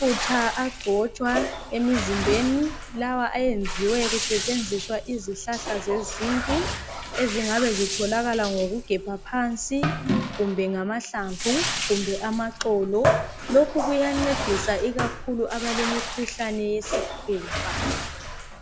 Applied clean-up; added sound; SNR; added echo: none; Bathtub (filling or washing); 4 dB; none.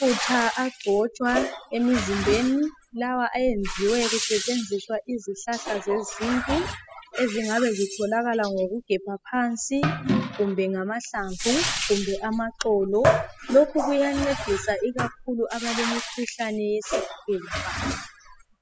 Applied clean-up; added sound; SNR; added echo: classical method spectral subtraction.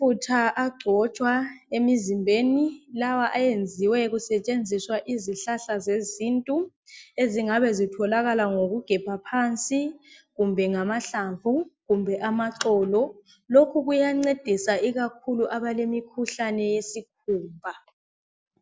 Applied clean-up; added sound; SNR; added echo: none; none; none; none.